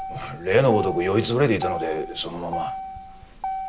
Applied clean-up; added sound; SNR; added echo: none; Motor vehicle (road); 8 dB; none.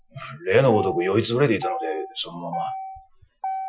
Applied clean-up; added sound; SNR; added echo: classical method Wiener filter.